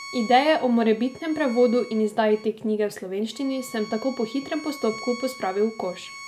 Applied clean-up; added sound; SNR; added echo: none; Bowed string instrument; 18 dB; none.